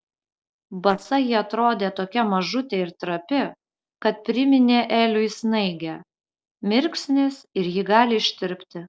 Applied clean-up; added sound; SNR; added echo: neural separator model SepFormer DNS4.